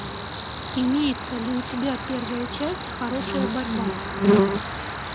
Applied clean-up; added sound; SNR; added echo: none; Cricket; -2 dB; none.